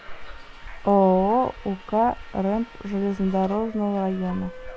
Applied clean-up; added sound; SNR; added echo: none; Subway, metro, underground; 20 dB; none.